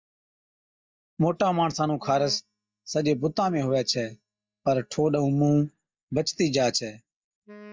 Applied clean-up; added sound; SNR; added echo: neural mask model DeepFilterNet 3.